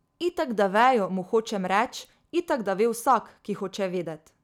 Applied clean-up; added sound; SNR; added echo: none; none; none; none.